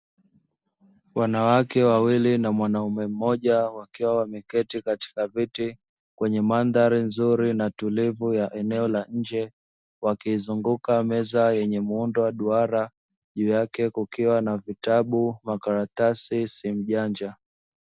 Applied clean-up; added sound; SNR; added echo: none; none; none; none.